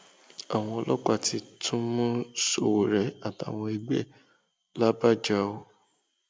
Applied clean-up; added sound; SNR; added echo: none; none; none; none.